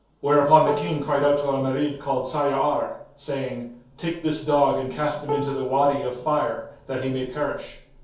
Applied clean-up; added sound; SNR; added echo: none; Plucked string instrument; 10 dB; reverberation time 0.6 s.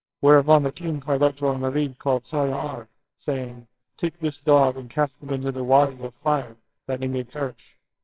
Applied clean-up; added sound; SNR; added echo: neural separator model SepFormer WHAMR!.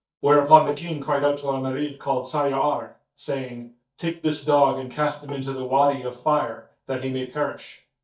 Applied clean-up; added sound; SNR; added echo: neural mask model DeepFilterNet 3.